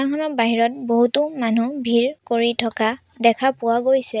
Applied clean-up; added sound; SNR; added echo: none; none; none; none.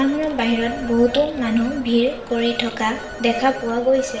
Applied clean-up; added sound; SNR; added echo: none; Telephone; 13 dB; reverberation time 0.8 s.